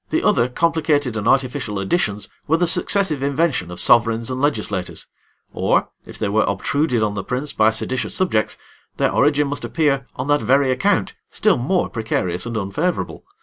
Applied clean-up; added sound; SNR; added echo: none; none; none; none.